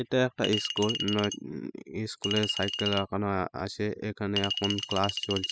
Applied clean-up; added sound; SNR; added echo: classical method spectral subtraction.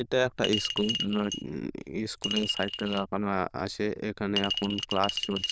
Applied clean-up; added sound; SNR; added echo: neural diffusion model UNIVERSE++.